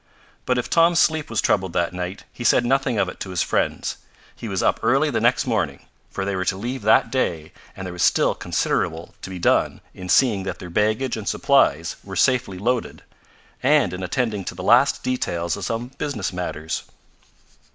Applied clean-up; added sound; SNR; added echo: none; none; none; none.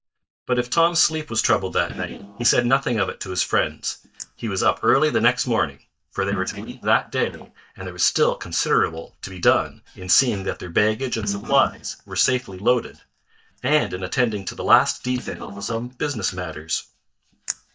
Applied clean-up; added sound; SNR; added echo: neural mask model DeepFilterNet 3.